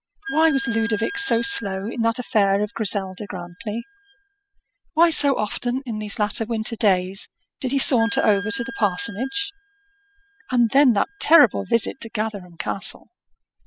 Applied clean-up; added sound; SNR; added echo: classical method spectral subtraction.